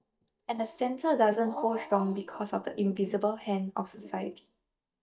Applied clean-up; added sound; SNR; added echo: neural mask model DeepFilterNet 3.